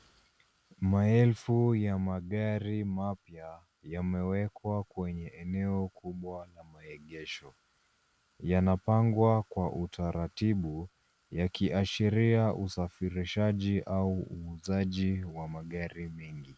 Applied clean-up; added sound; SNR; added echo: none; none; none; none.